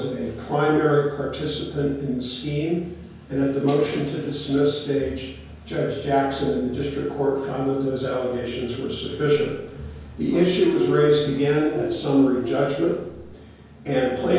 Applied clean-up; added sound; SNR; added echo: none; Bird; 10 dB; reverberation time 0.5 s.